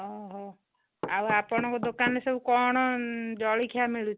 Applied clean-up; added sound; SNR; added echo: none; Knock / Wood; 13 dB; none.